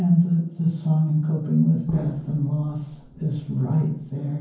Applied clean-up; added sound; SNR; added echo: none; Explosion; 20 dB; reverberation time 0.9 s.